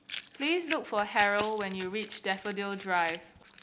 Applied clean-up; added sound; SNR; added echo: neural mask model Resemble Enhance denoiser.